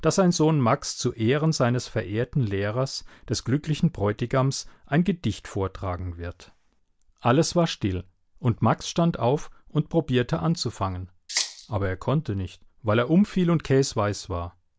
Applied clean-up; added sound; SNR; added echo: none; Rattle (instrument); 6 dB; none.